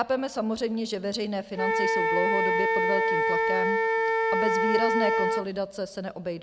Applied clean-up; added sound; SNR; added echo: none; Wind instrument, woodwind instrument; -4 dB; none.